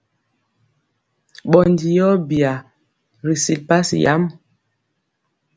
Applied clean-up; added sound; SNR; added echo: none; none; none; none.